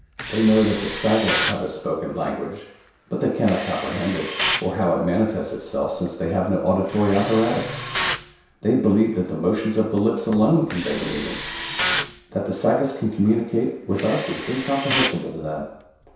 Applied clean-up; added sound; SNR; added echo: none; Tools; 8 dB; reverberation time 0.7 s.